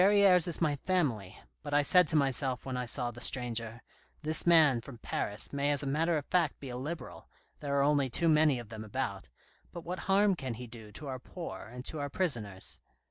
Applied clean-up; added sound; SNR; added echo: none; none; none; none.